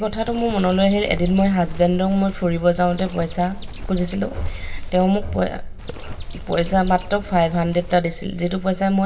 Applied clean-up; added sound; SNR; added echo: none; Bird; 12 dB; reverberation time 0.7 s.